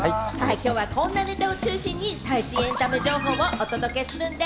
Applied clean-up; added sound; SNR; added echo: none; Knock; 15 dB; none.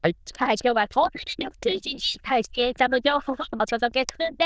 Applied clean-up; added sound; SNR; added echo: neural diffusion model UNIVERSE++.